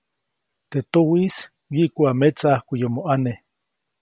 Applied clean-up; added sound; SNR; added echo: none; none; none; none.